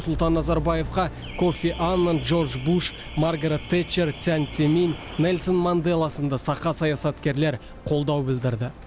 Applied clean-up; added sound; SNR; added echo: none; Alarm / Car; 12 dB; none.